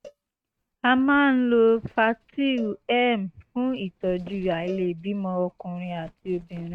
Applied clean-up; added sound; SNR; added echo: neural mask model RNNoise.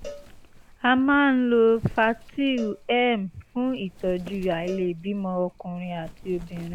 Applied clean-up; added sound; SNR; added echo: none; Wind + Cowbell; 19 dB; none.